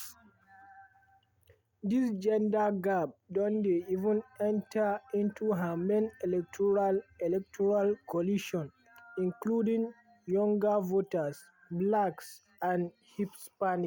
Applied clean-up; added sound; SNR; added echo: none; none; none; none.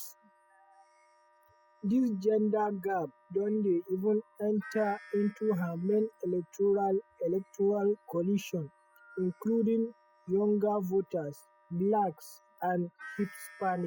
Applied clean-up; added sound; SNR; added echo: classical method spectral subtraction.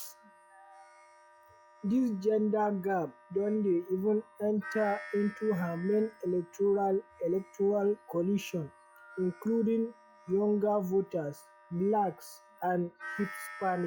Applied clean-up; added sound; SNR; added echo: classical method log-MMSE.